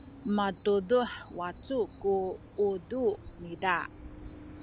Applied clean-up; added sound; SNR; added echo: none; Bird vocalization, bird call, bird song; 11 dB; none.